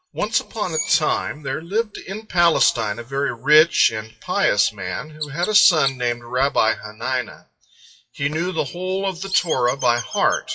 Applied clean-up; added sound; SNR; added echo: classical method WPE with log-MMSE.